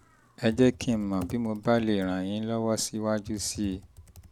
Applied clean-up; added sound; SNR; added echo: none; Computer keyboard; 18 dB; none.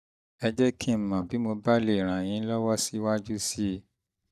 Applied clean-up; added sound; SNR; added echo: neural mask model DeepFilterNet 3.